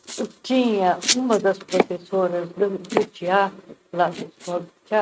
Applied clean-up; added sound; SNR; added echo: neural mask model RNNoise.